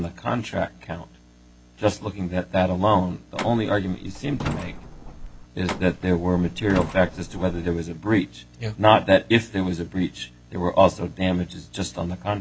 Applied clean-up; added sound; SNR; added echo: none; Truck; 10 dB; none.